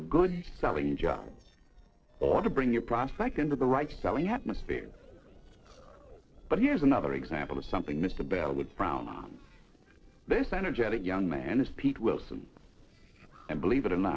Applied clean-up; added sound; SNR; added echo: neural separator model SepFormer DNS4.